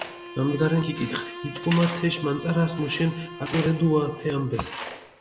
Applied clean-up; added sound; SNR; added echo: none; Tools + Bowed string instrument; 11 dB; none.